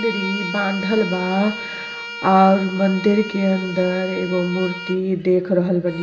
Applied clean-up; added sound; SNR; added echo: none; Bowed string instrument; 11 dB; reverberation time 1.3 s.